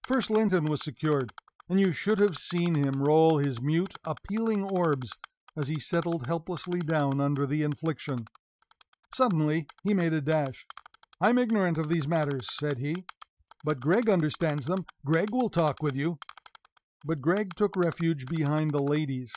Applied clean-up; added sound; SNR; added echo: neural mask model RNNoise.